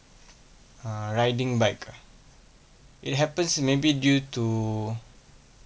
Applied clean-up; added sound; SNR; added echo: none; none; none; none.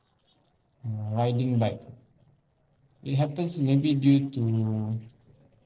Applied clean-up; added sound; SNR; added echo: neural separator model SepFormer DNS4.